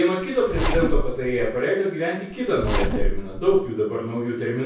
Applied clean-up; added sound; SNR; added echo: none; Zipper (clothing); 0 dB; reverberation time 0.6 s.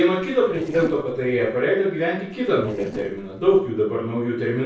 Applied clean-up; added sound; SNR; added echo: neural separator model SepFormer DNS4.